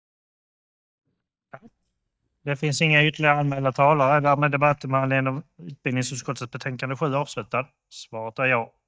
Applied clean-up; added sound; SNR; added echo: neural mask model DeepFilterNet 3.